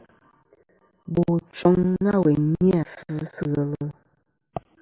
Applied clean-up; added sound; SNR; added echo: none; none; none; none.